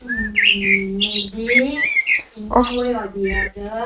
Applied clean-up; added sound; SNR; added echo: neural mask model RNNoise.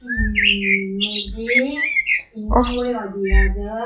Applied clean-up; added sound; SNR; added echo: classical method log-MMSE.